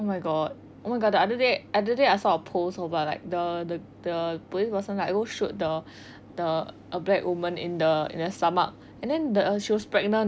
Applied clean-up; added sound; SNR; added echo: none; none; none; none.